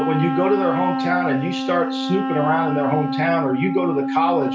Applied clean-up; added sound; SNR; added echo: none; Wind instrument, woodwind instrument; 2 dB; none.